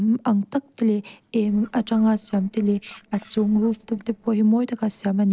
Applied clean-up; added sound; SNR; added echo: neural separator model SepFormer DNS4.